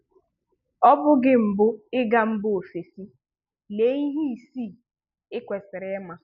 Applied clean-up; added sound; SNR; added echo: none; none; none; none.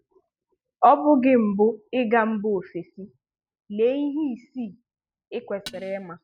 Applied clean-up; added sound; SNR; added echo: neural mask model RNNoise.